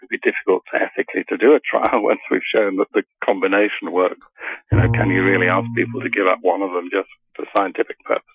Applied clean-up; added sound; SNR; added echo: classical method Wiener filter.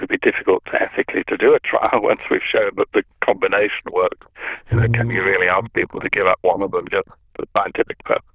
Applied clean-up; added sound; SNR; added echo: neural diffusion model UNIVERSE++.